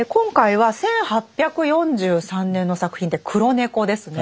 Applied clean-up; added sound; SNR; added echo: none; none; none; none.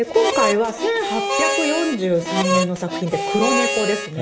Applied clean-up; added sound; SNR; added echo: none; Harmonica; 1 dB; reverberation time 0.9 s.